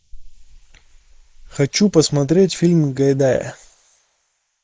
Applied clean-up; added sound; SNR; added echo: neural mask model Resemble Enhance denoiser.